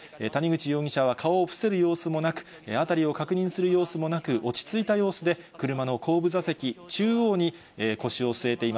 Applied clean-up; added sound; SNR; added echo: none; none; none; none.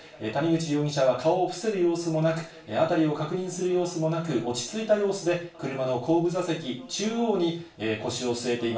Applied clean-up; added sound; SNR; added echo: none; none; none; reverberation time 0.3 s.